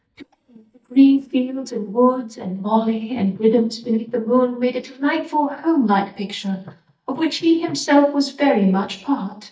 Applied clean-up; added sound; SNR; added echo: neural mask model DeepFilterNet 3.